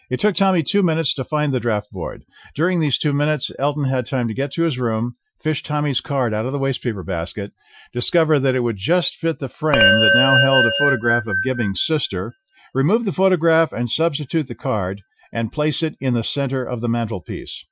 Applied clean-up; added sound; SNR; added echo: classical method Wiener filter.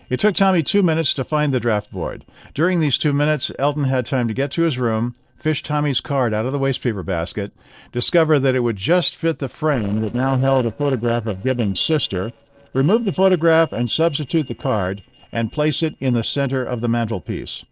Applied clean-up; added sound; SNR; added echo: neural separator model SepFormer DNS4.